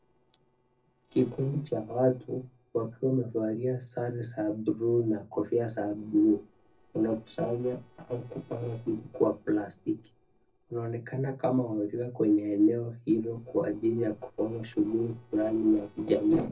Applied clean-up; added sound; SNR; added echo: neural separator model SepFormer DNS4.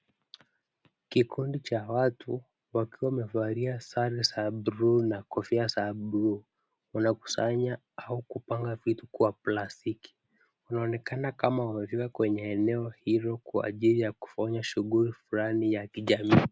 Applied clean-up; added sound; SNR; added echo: none; none; none; none.